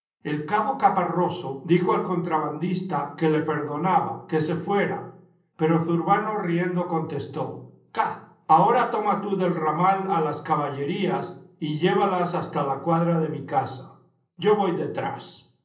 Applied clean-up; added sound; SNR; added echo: none; none; none; reverberation time 0.6 s.